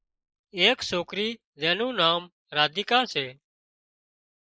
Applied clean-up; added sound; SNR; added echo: neural mask model Resemble Enhance denoiser.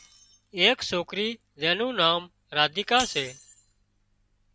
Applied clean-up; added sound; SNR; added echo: none; Shatter; 19 dB; none.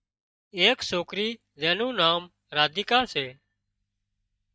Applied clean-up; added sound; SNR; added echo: neural mask model DeepFilterNet 3.